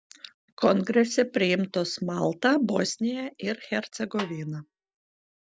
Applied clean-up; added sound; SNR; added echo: none; Snare drum; 15 dB; none.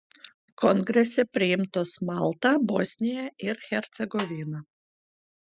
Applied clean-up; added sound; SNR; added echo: classical method spectral subtraction.